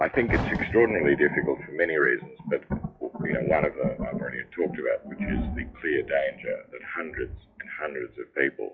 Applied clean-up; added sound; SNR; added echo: classical method WPE with log-MMSE.